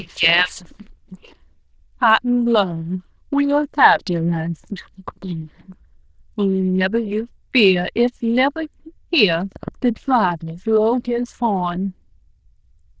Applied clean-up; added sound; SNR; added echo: neural diffusion model UNIVERSE++.